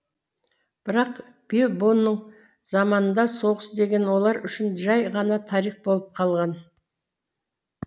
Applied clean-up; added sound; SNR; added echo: none; none; none; none.